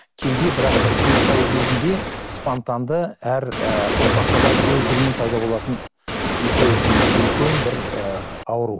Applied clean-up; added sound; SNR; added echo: none; Waves, surf; -3 dB; none.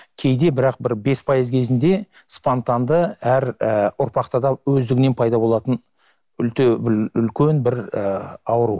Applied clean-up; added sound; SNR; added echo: none; none; none; none.